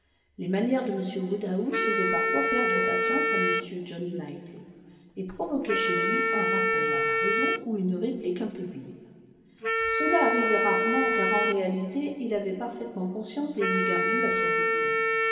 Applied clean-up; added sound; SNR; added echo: none; Wind instrument, woodwind instrument; -2 dB; reverberation time 2.3 s.